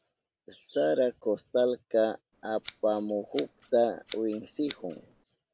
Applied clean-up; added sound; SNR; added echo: none; Scissors; 12 dB; none.